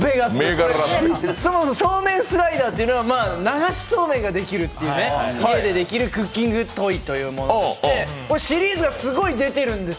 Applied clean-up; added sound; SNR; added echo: none; none; none; none.